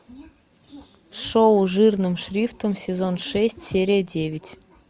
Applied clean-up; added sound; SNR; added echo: none; none; none; none.